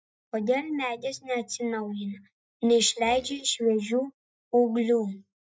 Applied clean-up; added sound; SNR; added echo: neural mask model DeepFilterNet 3.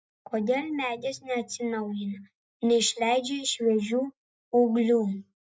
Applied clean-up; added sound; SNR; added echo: none; none; none; none.